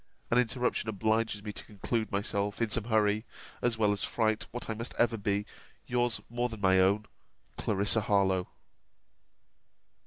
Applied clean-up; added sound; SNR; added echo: none; none; none; none.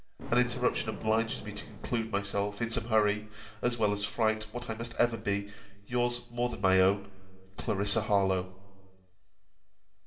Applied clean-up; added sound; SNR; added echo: none; Thunder; 19 dB; reverberation time 1.6 s.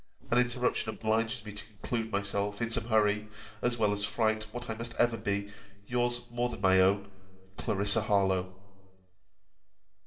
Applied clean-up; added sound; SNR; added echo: neural separator model SepFormer DNS4.